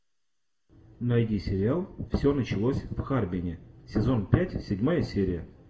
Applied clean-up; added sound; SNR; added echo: none; none; none; reverberation time 0.6 s.